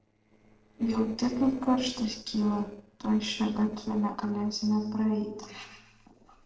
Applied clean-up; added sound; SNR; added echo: neural separator model SepFormer DNS4.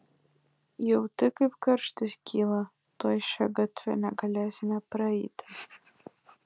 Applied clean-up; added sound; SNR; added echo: none; none; none; none.